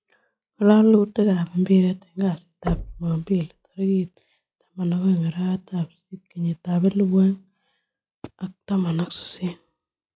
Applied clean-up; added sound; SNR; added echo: classical method log-MMSE.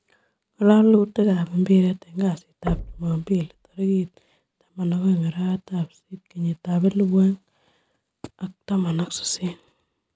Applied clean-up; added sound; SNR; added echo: none; Knock; 14 dB; none.